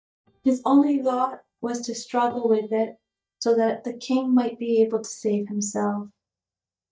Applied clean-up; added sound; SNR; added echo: neural mask model DeepFilterNet 3.